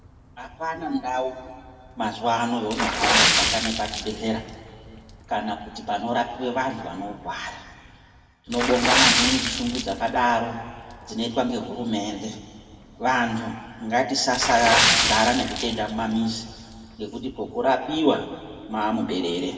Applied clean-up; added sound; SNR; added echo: none; Water / Splash, splatter; 2 dB; reverberation time 1.8 s.